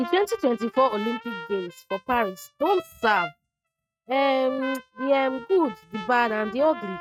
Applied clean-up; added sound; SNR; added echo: neural mask model RNNoise.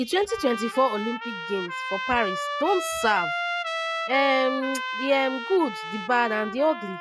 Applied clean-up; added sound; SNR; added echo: classical method Wiener filter.